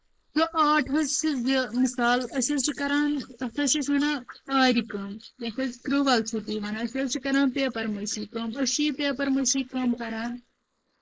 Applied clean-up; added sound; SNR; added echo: neural mask model Resemble Enhance denoiser.